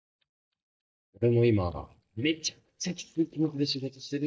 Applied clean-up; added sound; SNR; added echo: neural mask model DeepFilterNet 3.